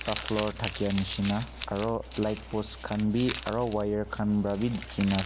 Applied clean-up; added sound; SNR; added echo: none; Crumpling, crinkling; 11 dB; none.